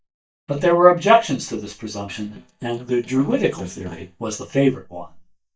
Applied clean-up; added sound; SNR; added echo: neural mask model DeepFilterNet 3.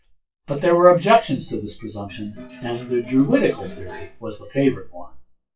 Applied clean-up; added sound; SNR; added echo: classical method WPE with log-MMSE.